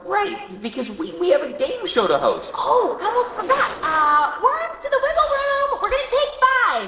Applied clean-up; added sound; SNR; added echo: neural separator model SepFormer DNS4.